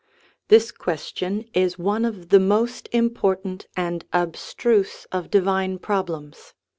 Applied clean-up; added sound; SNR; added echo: none; none; none; none.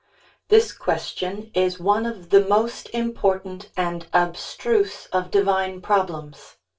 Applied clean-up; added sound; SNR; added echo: none; none; none; reverberation time 0.2 s.